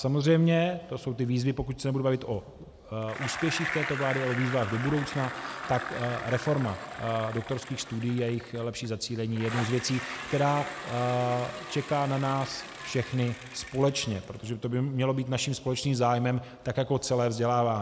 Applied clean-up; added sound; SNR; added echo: none; Bicycle; 12 dB; none.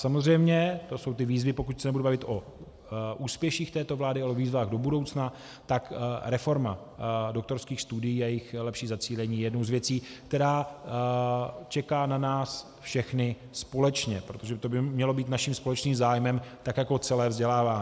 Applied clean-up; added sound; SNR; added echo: none; none; none; none.